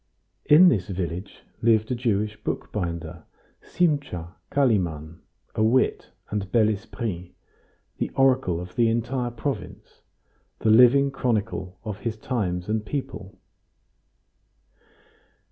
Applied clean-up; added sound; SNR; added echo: none; none; none; none.